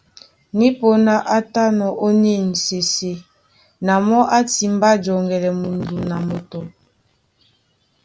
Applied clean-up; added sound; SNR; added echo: none; none; none; none.